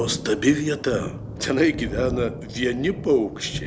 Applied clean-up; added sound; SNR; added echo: none; Thunder; 9 dB; none.